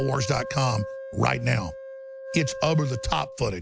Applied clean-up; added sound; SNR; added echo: none; Wind instrument, woodwind instrument; 11 dB; none.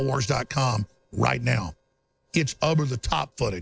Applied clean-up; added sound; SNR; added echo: neural separator model SepFormer DNS4.